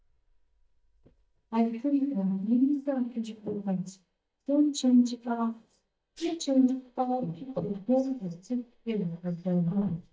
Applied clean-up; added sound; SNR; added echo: neural mask model DeepFilterNet 3.